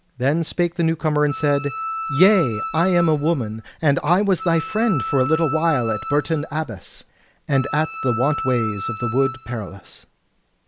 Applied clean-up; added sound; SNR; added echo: none; Wind instrument, woodwind instrument; 8 dB; none.